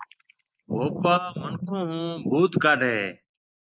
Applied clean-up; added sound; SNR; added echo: neural mask model Resemble Enhance denoiser.